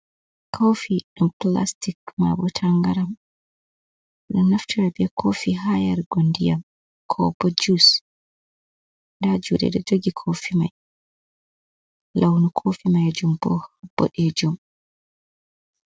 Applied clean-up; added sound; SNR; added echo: none; none; none; none.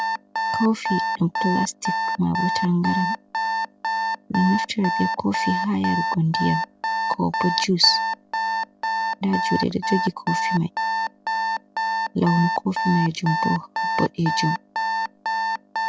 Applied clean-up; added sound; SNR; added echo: none; Alarm; 1 dB; none.